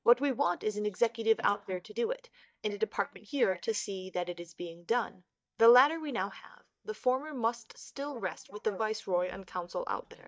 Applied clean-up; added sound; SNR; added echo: neural mask model DeepFilterNet 3.